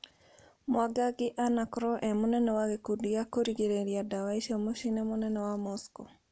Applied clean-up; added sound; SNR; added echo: none; none; none; none.